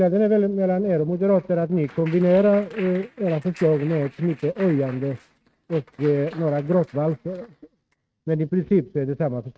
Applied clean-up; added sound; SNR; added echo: neural mask model RNNoise.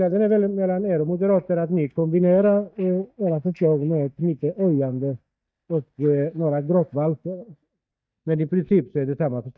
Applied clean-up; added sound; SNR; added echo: neural mask model DeepFilterNet 3.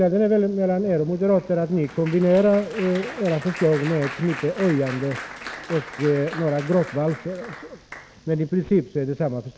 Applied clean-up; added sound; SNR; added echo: none; Applause; 16 dB; none.